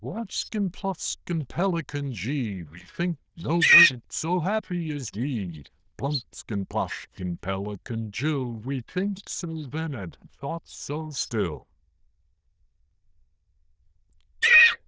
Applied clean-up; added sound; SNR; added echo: neural diffusion model UNIVERSE++.